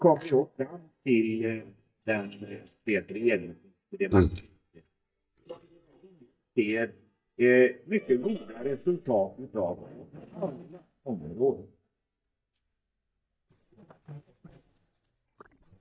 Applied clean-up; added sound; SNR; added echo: neural mask model DeepFilterNet 3.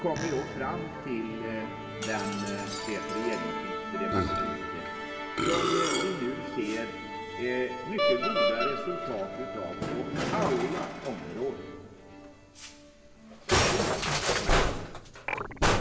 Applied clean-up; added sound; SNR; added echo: none; Musical instrument; -4 dB; reverberation time 2.4 s.